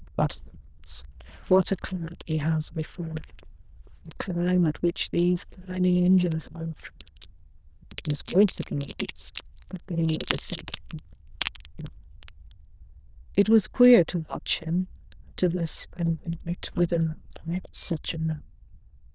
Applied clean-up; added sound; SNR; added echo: neural diffusion model UNIVERSE++.